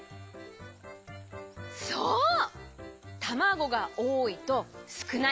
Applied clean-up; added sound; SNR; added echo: none; none; none; none.